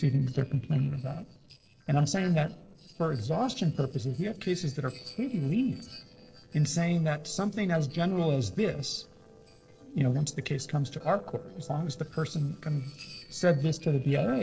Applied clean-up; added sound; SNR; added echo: neural separator model SepFormer DNS4.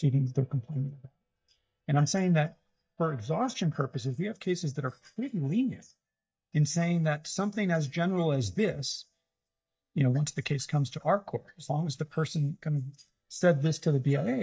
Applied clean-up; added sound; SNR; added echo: neural mask model DeepFilterNet 3.